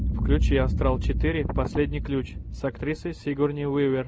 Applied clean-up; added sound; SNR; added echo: none; Boom; 1 dB; none.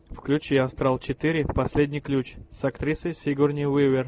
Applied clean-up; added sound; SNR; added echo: none; none; none; none.